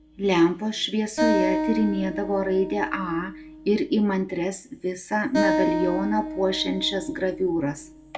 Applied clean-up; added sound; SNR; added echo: none; Acoustic guitar; 5 dB; reverberation time 0.3 s.